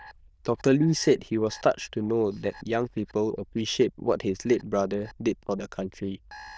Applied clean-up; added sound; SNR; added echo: neural diffusion model UNIVERSE++.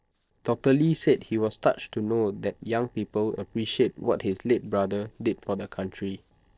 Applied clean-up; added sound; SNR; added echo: neural separator model SepFormer DNS4.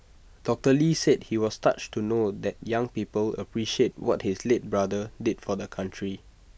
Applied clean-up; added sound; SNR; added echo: none; none; none; none.